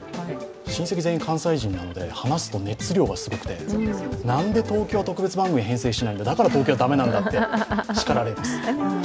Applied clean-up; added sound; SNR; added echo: none; none; none; none.